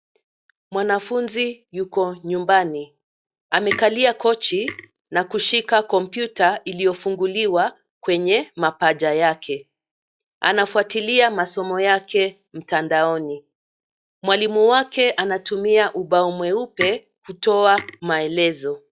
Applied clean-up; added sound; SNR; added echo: classical method log-MMSE.